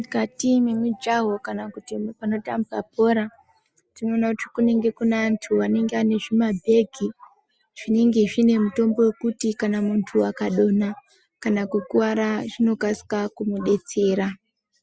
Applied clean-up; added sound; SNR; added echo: none; none; none; none.